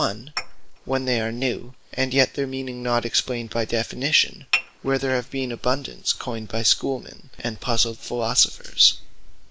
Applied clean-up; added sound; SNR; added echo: neural mask model Resemble Enhance denoiser.